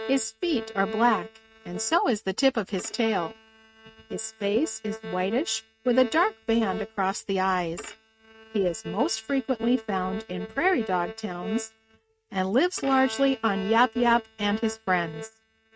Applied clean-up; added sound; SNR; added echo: neural mask model RNNoise.